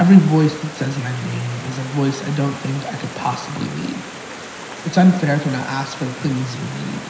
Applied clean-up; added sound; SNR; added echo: none; Stream; 14 dB; reverberation time 0.9 s.